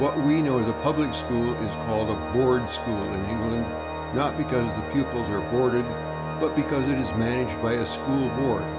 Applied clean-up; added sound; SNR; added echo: none; Organ; 5 dB; none.